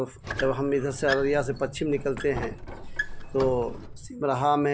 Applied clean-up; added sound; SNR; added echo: none; Squeak; 8 dB; none.